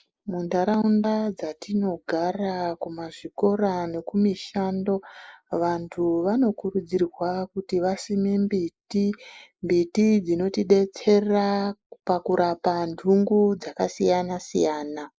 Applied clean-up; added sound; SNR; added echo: neural mask model Resemble Enhance denoiser.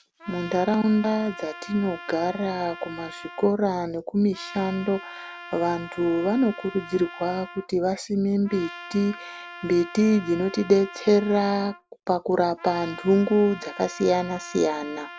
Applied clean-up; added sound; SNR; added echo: none; Trumpet; 16 dB; none.